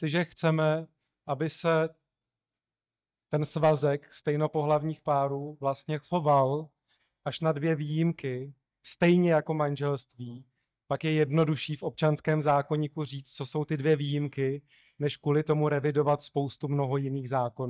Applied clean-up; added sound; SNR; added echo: neural mask model DeepFilterNet 3.